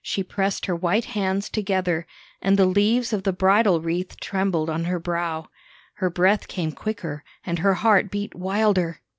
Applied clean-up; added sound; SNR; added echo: none; none; none; none.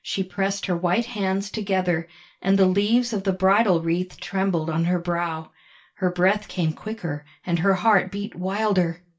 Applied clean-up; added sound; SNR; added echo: none; none; none; reverberation time 0.2 s.